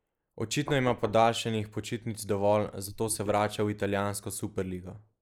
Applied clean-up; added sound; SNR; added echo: neural mask model Resemble Enhance denoiser.